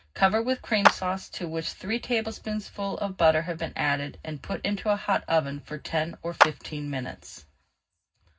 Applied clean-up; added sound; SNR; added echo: none; Clapping; 0 dB; reverberation time 0.4 s.